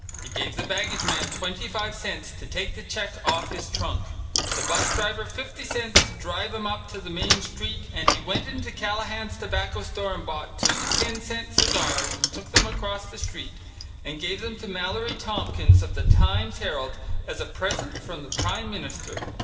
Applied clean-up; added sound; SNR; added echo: none; Bicycle; -5 dB; reverberation time 2.6 s.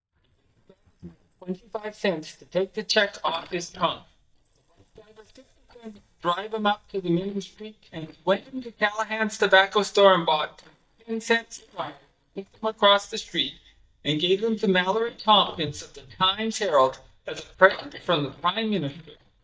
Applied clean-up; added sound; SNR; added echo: neural mask model DeepFilterNet 3.